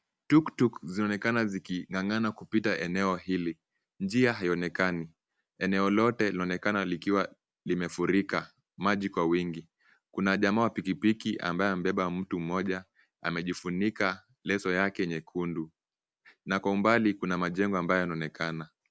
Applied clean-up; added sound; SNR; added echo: none; none; none; none.